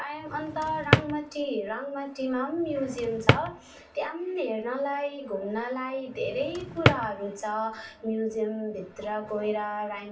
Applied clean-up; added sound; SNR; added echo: none; Drawer open or close; -3 dB; reverberation time 0.2 s.